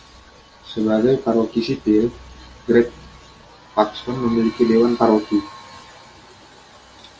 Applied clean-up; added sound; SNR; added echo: none; none; none; none.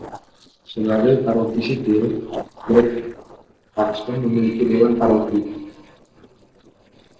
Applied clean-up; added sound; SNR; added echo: neural separator model SepFormer DNS4.